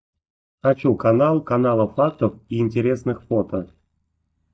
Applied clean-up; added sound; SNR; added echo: neural mask model DeepFilterNet 3.